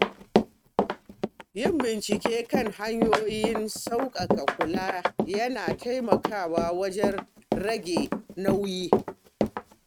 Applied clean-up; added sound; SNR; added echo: neural mask model RNNoise.